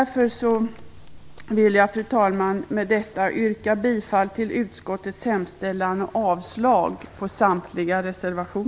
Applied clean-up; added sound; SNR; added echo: none; Gunshot, gunfire; 19 dB; none.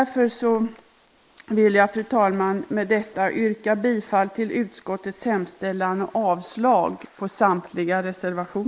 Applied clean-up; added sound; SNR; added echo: neural mask model Resemble Enhance denoiser.